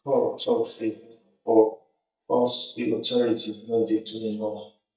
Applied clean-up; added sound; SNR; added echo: neural mask model DeepFilterNet 3.